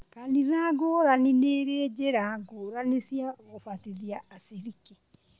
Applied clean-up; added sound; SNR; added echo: none; none; none; none.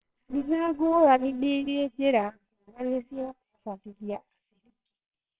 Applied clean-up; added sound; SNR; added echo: neural separator model SepFormer WHAMR!.